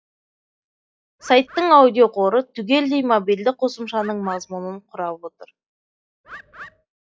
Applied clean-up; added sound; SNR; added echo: classical method log-MMSE.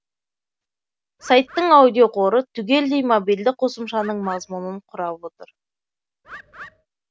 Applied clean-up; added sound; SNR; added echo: none; Bird; 19 dB; none.